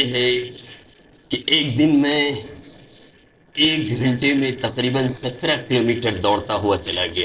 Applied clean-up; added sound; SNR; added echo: neural separator model SepFormer DNS4.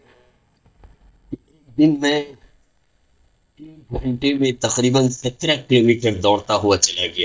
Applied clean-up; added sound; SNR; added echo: neural mask model DeepFilterNet 3.